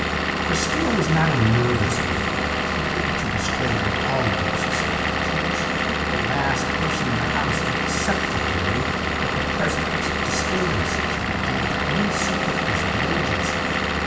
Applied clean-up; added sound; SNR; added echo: none; Engine / Vehicle; -4 dB; reverberation time 2.4 s.